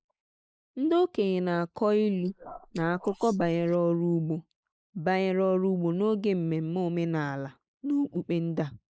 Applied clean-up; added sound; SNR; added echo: neural mask model Resemble Enhance denoiser.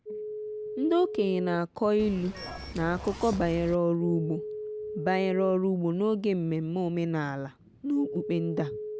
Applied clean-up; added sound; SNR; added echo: none; Zipper (clothing) / Telephone + Telephone; 10 dB; none.